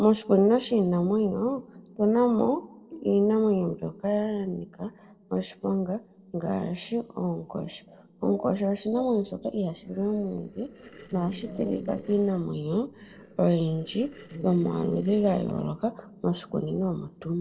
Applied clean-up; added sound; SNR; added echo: neural separator model SepFormer DNS4.